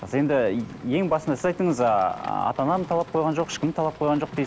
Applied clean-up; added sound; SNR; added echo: none; Rain; 18 dB; none.